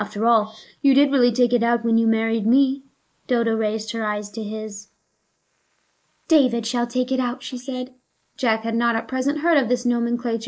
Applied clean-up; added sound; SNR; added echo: neural mask model Resemble Enhance denoiser.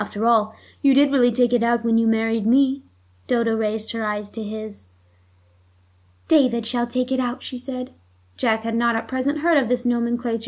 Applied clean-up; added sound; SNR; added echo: none; none; none; none.